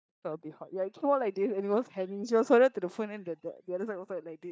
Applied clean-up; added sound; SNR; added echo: neural mask model DeepFilterNet 3.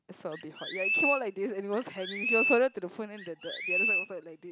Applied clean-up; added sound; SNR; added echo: none; Chirp, tweet; 0 dB; none.